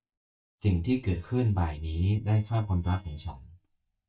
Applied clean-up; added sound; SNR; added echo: neural mask model DeepFilterNet 3.